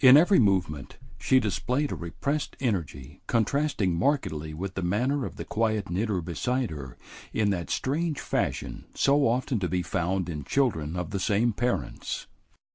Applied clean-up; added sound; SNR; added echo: none; none; none; none.